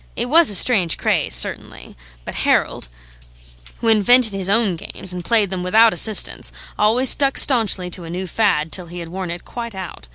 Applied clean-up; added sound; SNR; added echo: none; none; none; none.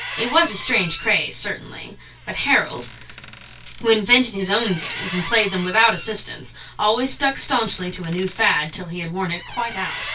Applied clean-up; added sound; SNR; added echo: none; Squeak; 14 dB; reverberation time 0.2 s.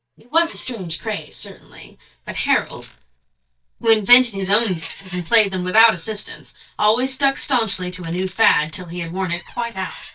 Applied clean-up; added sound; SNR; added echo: neural mask model DeepFilterNet 3.